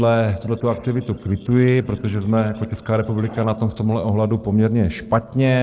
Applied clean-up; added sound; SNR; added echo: neural separator model SepFormer DNS4.